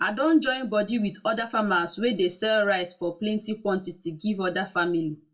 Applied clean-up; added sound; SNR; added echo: none; none; none; reverberation time 0.2 s.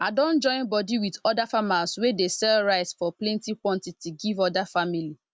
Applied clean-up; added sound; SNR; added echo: none; none; none; none.